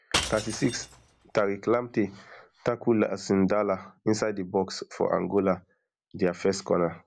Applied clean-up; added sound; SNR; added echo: none; Shatter / Crushing; 9 dB; none.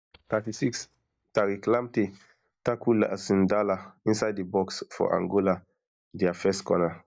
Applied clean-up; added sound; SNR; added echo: neural mask model DeepFilterNet 3.